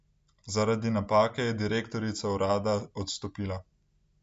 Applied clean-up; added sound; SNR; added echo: none; none; none; none.